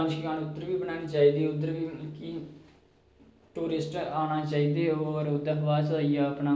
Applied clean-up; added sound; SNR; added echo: none; none; none; none.